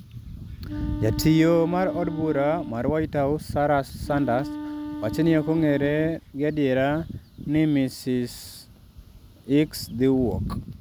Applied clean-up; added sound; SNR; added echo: none; Wind instrument, woodwind instrument; 10 dB; none.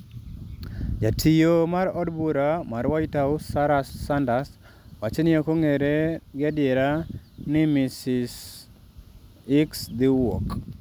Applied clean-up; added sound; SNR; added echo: none; none; none; none.